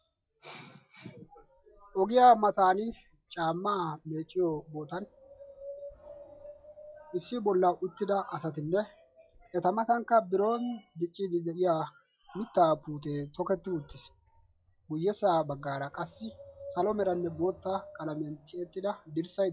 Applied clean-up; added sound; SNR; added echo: classical method log-MMSE.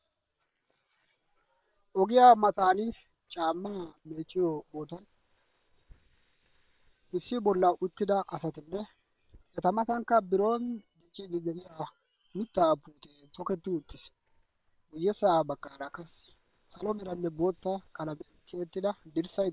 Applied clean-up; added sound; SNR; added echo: neural separator model SepFormer WHAM!.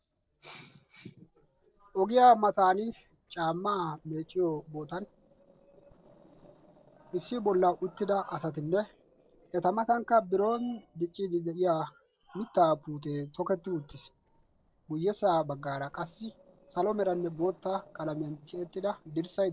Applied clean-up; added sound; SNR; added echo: neural separator model SepFormer DNS4.